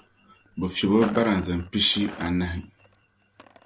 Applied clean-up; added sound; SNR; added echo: none; Rattle; 15 dB; none.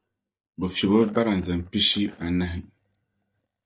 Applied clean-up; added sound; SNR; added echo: neural mask model DeepFilterNet 3.